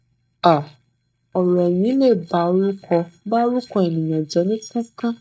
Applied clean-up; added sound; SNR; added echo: neural mask model DeepFilterNet 3.